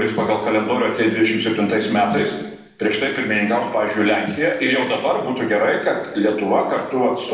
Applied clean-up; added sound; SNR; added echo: none; Snare drum; 19 dB; reverberation time 0.8 s.